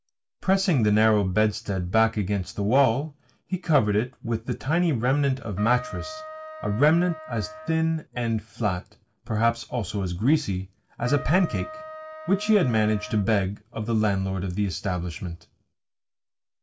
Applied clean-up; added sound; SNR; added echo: none; Trumpet; 15 dB; none.